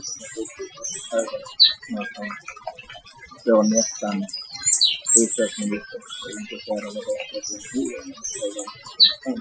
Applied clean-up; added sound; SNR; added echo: classical method Wiener filter.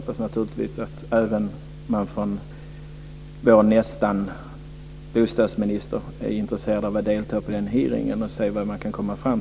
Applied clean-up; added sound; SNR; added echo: none; none; none; none.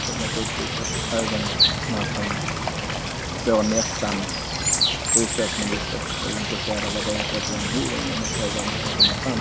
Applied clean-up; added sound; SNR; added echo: none; Water / Bird; -4 dB; none.